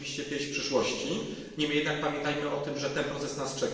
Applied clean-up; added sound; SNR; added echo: none; none; none; reverberation time 1.3 s.